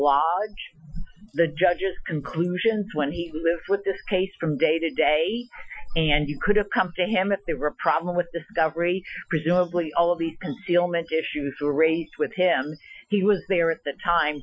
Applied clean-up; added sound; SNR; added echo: classical method Wiener filter.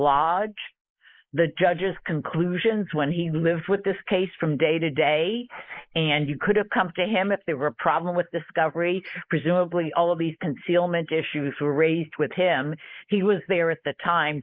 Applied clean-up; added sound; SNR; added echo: neural mask model Resemble Enhance denoiser.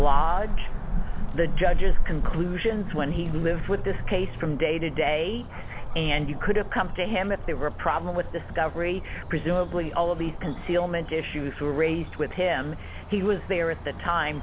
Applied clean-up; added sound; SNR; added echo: none; Cricket / Motor vehicle (road); -1 dB; none.